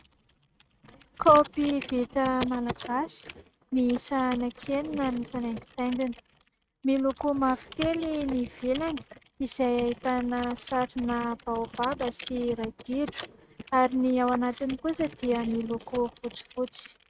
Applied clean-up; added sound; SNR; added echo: neural mask model RNNoise.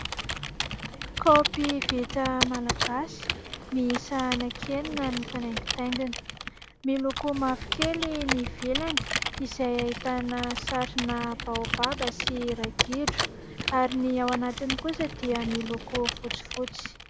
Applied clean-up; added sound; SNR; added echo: none; Computer keyboard; 3 dB; none.